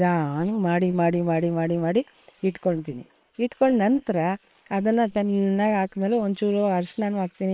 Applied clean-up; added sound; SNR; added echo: neural separator model SepFormer WHAM!.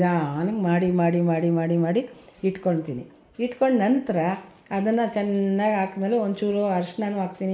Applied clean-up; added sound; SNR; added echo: none; none; none; none.